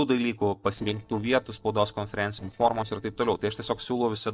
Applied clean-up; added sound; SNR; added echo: neural separator model SepFormer DNS4.